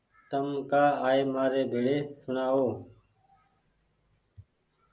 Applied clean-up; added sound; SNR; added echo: none; none; none; none.